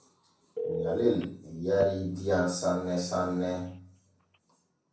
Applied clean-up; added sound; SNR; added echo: none; Telephone; 9 dB; reverberation time 0.6 s.